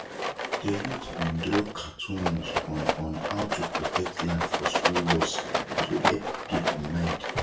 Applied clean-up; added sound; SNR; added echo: none; Rattle; -2 dB; reverberation time 0.3 s.